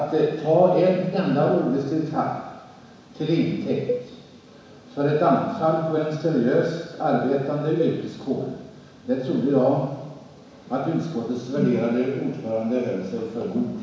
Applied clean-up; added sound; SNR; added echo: none; Cowbell; 12 dB; reverberation time 1.1 s.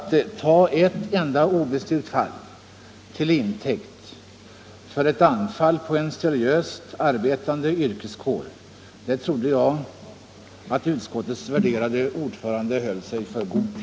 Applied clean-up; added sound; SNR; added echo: none; none; none; none.